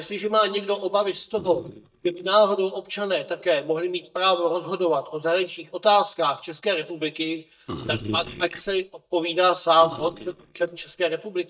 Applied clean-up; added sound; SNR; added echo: neural mask model DeepFilterNet 3.